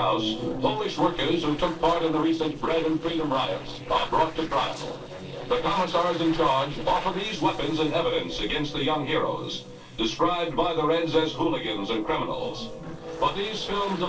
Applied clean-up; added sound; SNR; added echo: neural separator model SepFormer DNS4.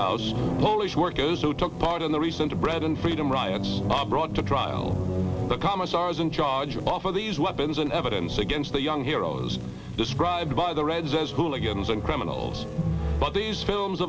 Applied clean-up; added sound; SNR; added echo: none; none; none; none.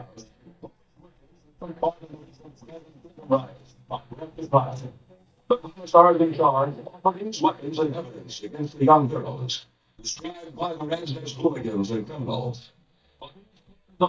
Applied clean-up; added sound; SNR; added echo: neural mask model DeepFilterNet 3.